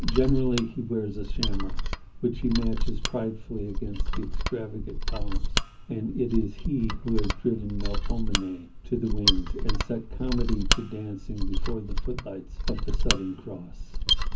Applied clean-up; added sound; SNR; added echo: none; Mechanisms; -4 dB; reverberation time 0.4 s.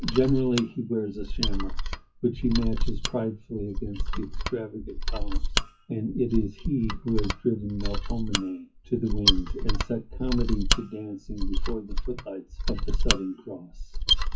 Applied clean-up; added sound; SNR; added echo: classical method WPE with log-MMSE.